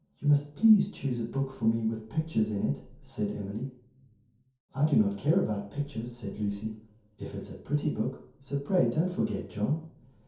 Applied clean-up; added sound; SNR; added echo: none; none; none; reverberation time 0.6 s.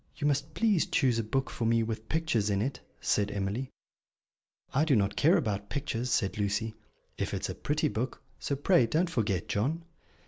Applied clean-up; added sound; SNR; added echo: none; none; none; none.